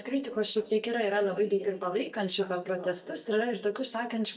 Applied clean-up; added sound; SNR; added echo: neural mask model DeepFilterNet 3.